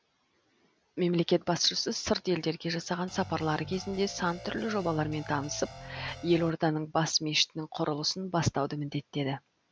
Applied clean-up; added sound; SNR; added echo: none; Guitar; 13 dB; none.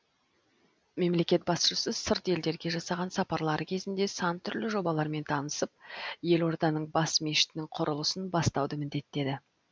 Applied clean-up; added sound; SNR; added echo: none; none; none; none.